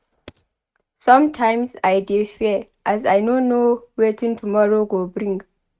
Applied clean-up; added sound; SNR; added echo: neural mask model RNNoise.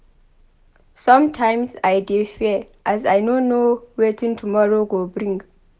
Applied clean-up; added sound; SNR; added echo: none; none; none; none.